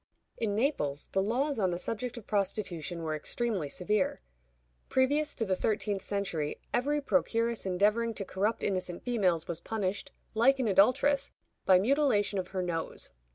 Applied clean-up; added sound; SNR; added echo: none; none; none; none.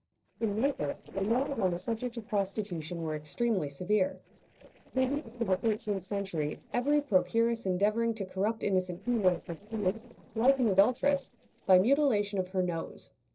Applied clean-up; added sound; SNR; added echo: neural separator model SepFormer DNS4.